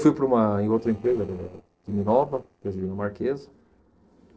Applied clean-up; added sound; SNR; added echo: neural separator model SepFormer DNS4.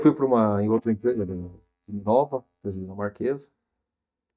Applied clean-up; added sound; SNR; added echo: neural mask model DeepFilterNet 3.